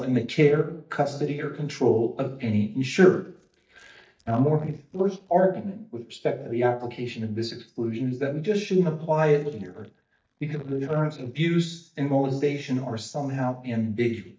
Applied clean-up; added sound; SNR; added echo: neural mask model DeepFilterNet 3.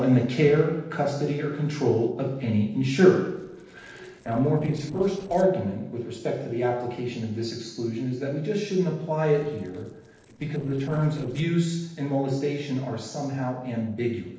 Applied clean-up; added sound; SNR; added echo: neural separator model SepFormer DNS4.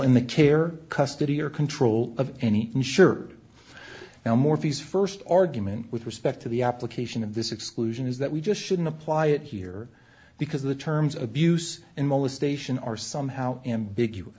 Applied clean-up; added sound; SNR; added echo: none; none; none; none.